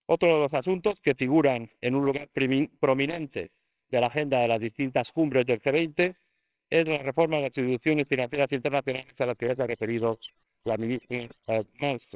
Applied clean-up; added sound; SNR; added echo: neural separator model SepFormer WHAMR!.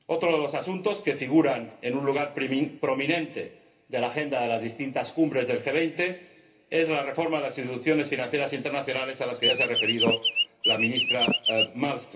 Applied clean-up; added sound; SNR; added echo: none; Chirp, tweet; -2 dB; reverberation time 0.3 s.